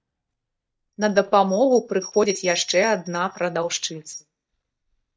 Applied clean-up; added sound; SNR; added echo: neural mask model DeepFilterNet 3.